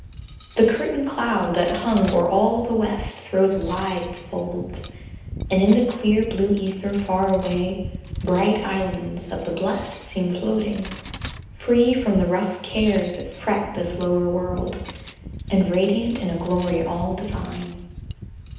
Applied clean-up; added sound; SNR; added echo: none; Cutlery, silverware; 12 dB; reverberation time 0.9 s.